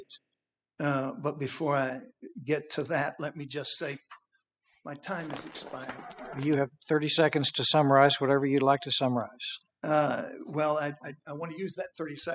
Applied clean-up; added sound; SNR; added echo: classical method spectral subtraction.